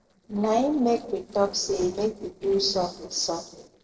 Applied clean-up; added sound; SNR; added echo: neural separator model SepFormer DNS4.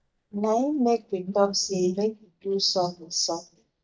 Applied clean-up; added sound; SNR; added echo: neural mask model DeepFilterNet 3.